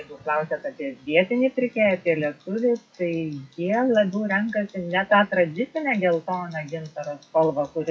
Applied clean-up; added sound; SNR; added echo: classical method WPE with log-MMSE.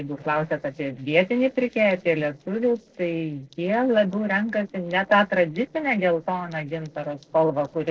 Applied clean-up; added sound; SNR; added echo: neural separator model SepFormer DNS4.